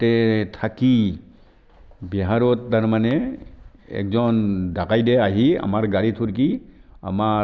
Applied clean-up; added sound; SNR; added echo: none; none; none; none.